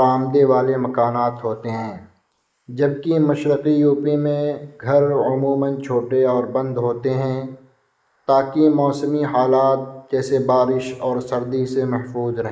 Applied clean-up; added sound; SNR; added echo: neural mask model Resemble Enhance denoiser.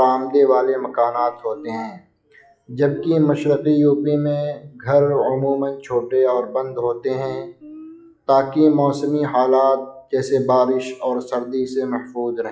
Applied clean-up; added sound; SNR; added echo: classical method log-MMSE.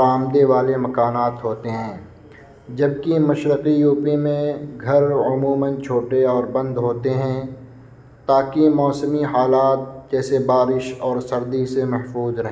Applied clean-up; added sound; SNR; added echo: none; none; none; none.